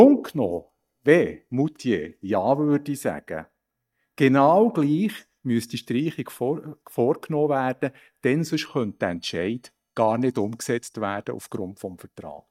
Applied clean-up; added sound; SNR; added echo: neural mask model DeepFilterNet 3.